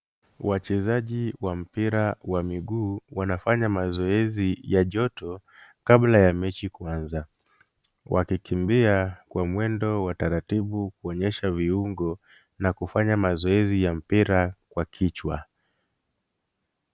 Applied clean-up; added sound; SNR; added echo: none; none; none; none.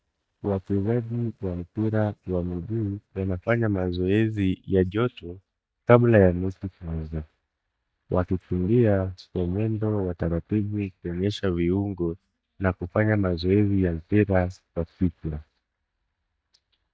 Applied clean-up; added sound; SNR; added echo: neural mask model DeepFilterNet 3.